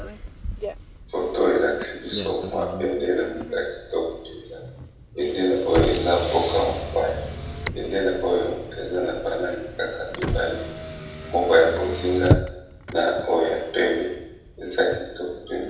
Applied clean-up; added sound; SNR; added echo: none; Motor vehicle (road); 7 dB; reverberation time 0.9 s.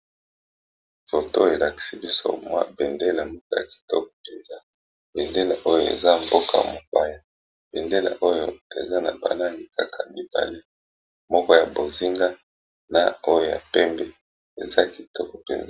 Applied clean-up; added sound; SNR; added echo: none; none; none; none.